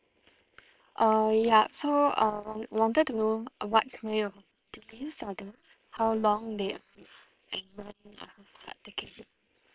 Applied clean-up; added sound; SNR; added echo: neural separator model SepFormer WHAM!.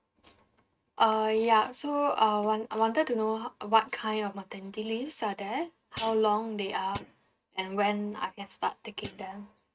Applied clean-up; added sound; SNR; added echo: neural mask model RNNoise.